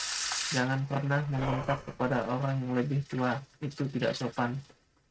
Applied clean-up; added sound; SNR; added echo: neural mask model RNNoise.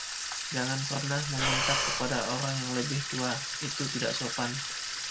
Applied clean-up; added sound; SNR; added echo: none; Sink (filling or washing) / Water tap, faucet + Breathing; 0 dB; none.